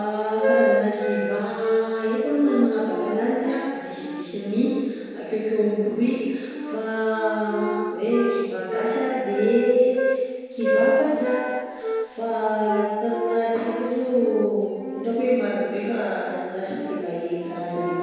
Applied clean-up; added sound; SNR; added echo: none; Wind instrument, woodwind instrument; 5 dB; reverberation time 1.9 s.